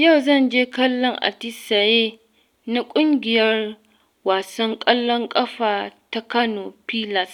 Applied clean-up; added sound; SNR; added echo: none; none; none; none.